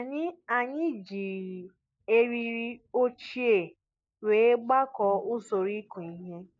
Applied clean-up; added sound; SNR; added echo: neural mask model DeepFilterNet 3.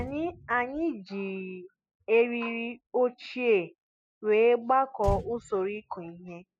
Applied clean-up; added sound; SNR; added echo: classical method spectral subtraction.